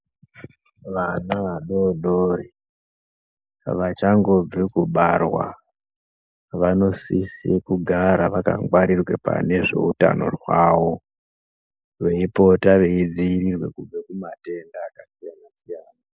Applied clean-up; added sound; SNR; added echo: neural mask model Resemble Enhance denoiser.